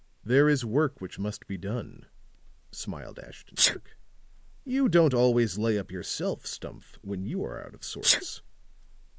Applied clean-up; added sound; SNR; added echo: neural mask model Resemble Enhance denoiser.